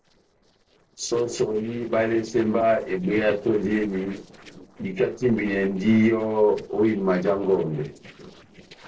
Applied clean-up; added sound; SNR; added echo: neural separator model SepFormer DNS4.